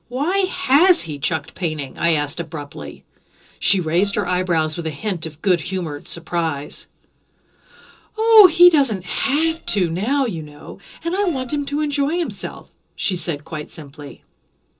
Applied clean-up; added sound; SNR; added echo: neural separator model SepFormer DNS4.